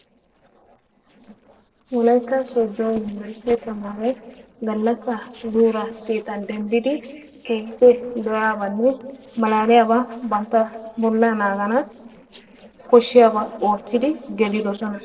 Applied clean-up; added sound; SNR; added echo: neural separator model SepFormer DNS4.